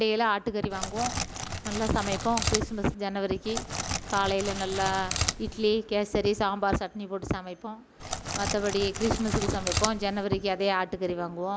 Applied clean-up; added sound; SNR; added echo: none; Crackle; 4 dB; none.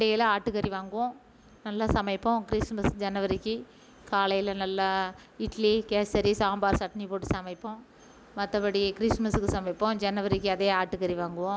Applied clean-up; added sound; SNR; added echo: none; none; none; none.